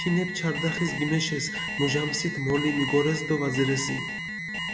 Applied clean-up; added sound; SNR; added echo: none; Alarm; 5 dB; none.